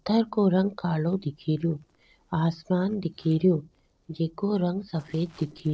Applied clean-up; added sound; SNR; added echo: neural separator model SepFormer DNS4.